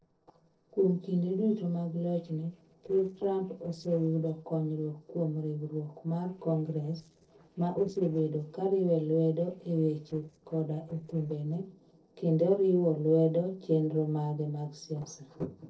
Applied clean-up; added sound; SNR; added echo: neural separator model SepFormer DNS4.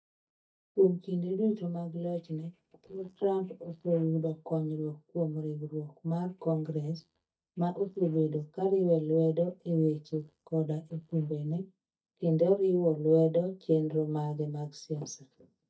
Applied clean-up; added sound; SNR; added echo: neural mask model DeepFilterNet 3.